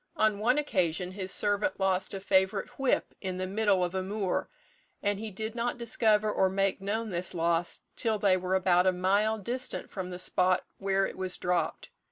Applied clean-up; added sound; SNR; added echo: none; none; none; none.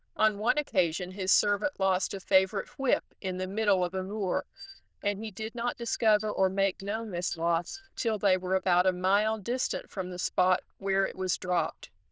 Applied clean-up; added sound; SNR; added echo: neural diffusion model UNIVERSE++.